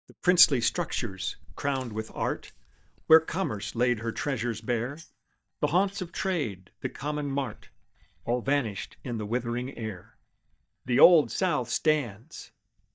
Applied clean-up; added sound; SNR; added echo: neural mask model DeepFilterNet 3.